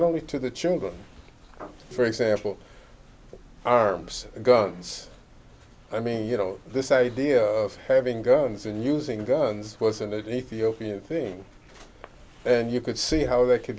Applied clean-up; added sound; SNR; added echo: none; none; none; none.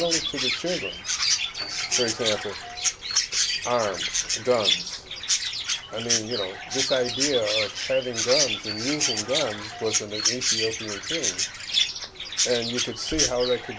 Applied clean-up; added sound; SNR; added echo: none; Chirp, tweet; -2 dB; none.